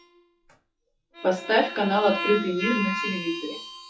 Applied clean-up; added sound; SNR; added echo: classical method WPE with log-MMSE.